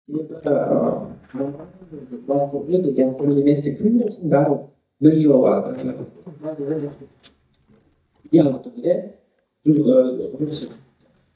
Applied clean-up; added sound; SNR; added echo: neural mask model DeepFilterNet 3.